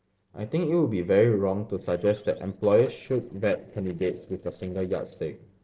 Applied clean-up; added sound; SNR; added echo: neural separator model SepFormer DNS4.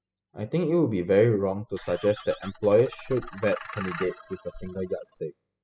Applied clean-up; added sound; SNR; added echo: classical method spectral subtraction.